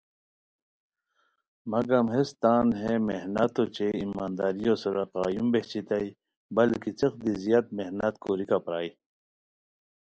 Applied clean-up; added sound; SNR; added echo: none; none; none; none.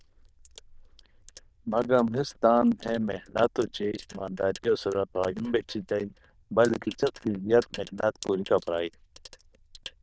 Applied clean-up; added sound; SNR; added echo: neural diffusion model UNIVERSE++.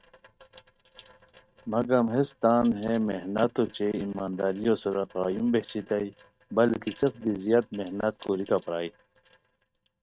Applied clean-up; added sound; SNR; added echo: neural mask model RNNoise.